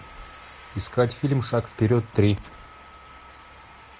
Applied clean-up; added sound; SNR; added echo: none; none; none; none.